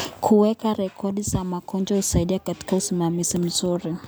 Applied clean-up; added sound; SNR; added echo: none; none; none; none.